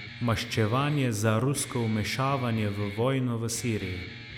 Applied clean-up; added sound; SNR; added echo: none; Guitar; 15 dB; none.